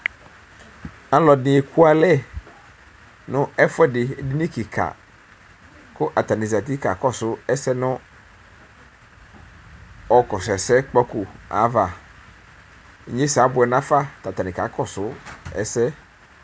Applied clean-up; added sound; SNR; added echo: none; none; none; none.